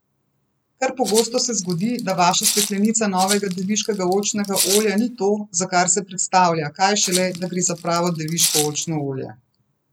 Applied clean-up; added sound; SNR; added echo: none; Rattle (instrument); 6 dB; none.